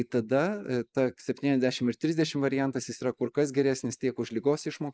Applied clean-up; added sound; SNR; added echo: neural mask model Resemble Enhance denoiser.